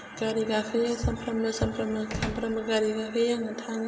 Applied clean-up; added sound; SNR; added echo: none; Slam; 12 dB; reverberation time 2.7 s.